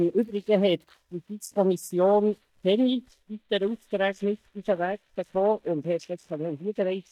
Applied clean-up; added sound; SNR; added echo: neural mask model DeepFilterNet 3.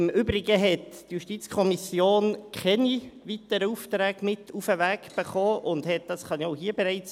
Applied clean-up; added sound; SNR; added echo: none; none; none; none.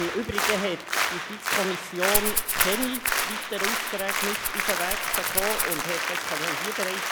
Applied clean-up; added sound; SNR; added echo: none; Applause + Rattle (instrument); -4 dB; none.